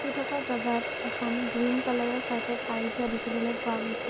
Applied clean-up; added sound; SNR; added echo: none; Water tap, faucet; 2 dB; none.